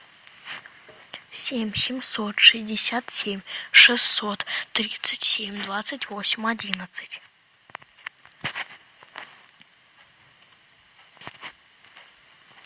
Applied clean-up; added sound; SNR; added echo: none; none; none; none.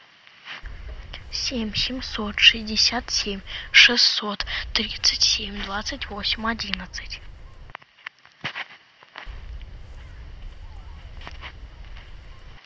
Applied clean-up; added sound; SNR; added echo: none; Gull, seagull / Wind; 12 dB; none.